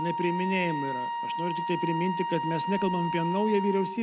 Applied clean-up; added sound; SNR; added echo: none; Wind instrument, woodwind instrument; 2 dB; none.